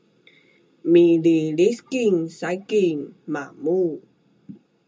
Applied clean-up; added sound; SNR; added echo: none; none; none; reverberation time 0.2 s.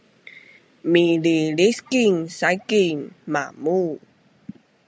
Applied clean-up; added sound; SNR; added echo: none; none; none; none.